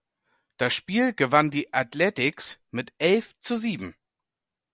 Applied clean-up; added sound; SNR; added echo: none; none; none; none.